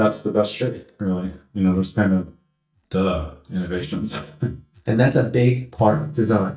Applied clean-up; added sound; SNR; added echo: neural mask model DeepFilterNet 3.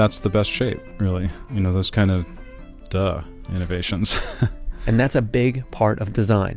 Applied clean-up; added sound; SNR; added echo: none; none; none; none.